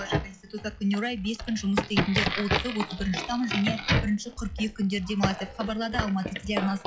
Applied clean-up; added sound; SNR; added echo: classical method log-MMSE.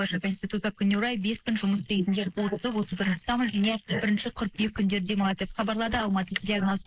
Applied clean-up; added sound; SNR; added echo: neural mask model Resemble Enhance denoiser.